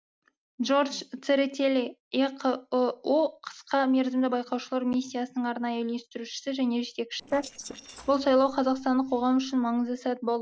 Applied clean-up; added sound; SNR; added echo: neural separator model SepFormer DNS4.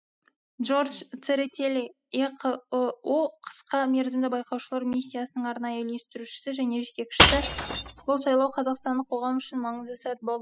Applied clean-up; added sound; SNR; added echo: classical method spectral subtraction.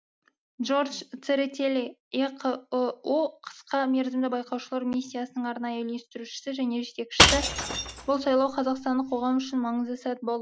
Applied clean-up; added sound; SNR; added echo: none; Shatter / Crushing; -1 dB; none.